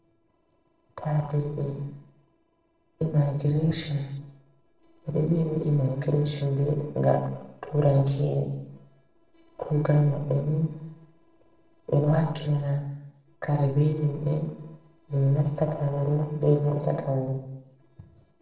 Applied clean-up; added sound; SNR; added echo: neural separator model SepFormer DNS4.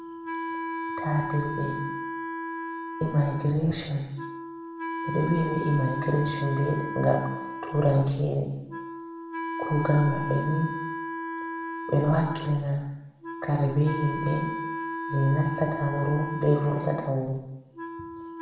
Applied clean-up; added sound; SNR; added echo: none; Wind instrument, woodwind instrument; 7 dB; reverberation time 0.8 s.